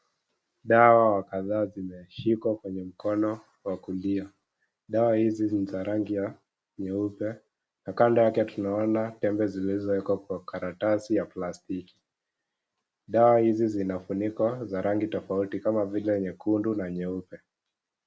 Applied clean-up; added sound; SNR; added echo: none; none; none; none.